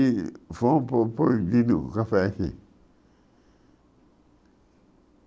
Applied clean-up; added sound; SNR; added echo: none; none; none; none.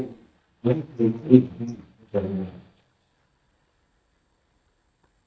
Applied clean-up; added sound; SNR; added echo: neural mask model DeepFilterNet 3.